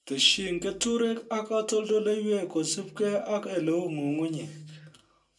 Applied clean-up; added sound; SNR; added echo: none; none; none; reverberation time 0.2 s.